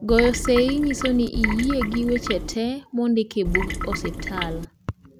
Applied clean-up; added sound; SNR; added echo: none; Trickle, dribble / Water tap, faucet; 4 dB; none.